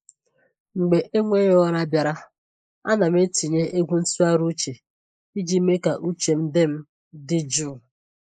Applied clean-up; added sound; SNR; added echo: neural mask model Resemble Enhance denoiser.